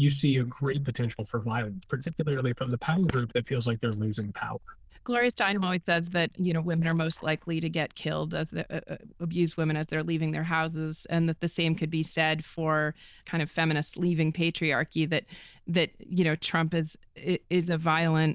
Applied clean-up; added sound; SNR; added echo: neural diffusion model UNIVERSE++.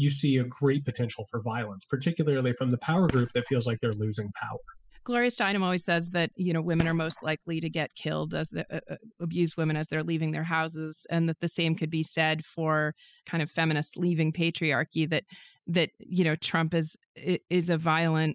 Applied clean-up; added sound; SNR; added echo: classical method spectral subtraction.